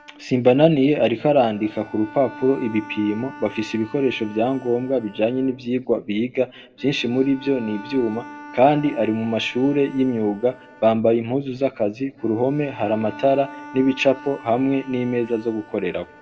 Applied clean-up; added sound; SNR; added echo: none; Bowed string instrument; 20 dB; reverberation time 1.0 s.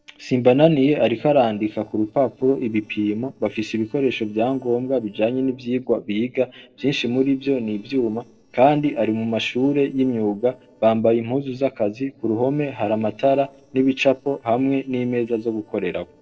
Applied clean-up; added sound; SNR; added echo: neural separator model SepFormer DNS4.